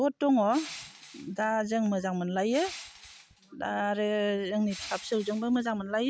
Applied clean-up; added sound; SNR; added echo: none; Crushing; 18 dB; none.